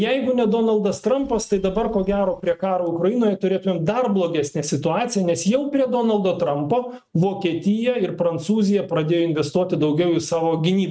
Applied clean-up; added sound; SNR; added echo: neural mask model RNNoise.